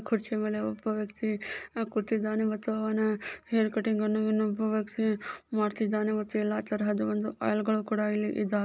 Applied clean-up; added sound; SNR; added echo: none; none; none; none.